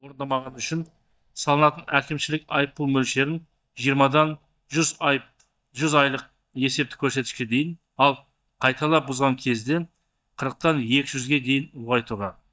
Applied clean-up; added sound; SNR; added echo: neural mask model DeepFilterNet 3.